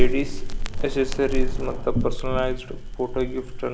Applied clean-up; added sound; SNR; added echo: none; Crackle; -4 dB; none.